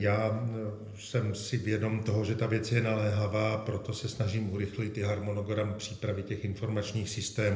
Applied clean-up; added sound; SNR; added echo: none; none; none; reverberation time 0.8 s.